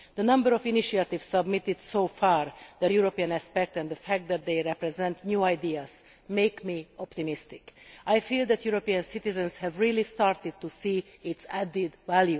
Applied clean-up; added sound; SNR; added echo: none; none; none; none.